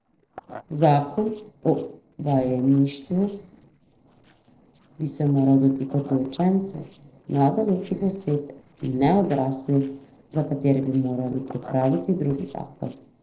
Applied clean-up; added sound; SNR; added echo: neural separator model SepFormer DNS4.